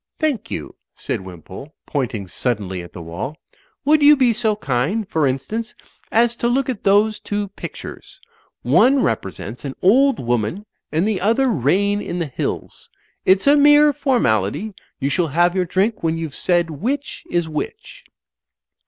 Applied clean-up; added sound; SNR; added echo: none; none; none; none.